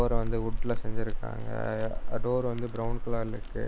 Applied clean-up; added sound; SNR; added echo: none; Crackle; -5 dB; none.